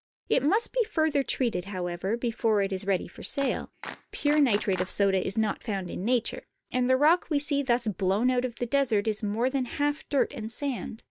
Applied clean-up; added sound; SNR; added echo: none; Clapping; 15 dB; none.